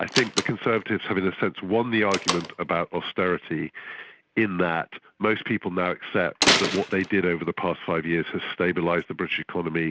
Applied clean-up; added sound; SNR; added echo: none; Slam; 7 dB; none.